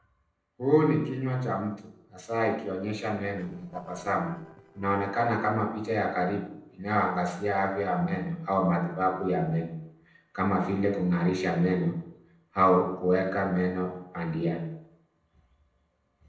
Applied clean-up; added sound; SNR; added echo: neural separator model SepFormer DNS4.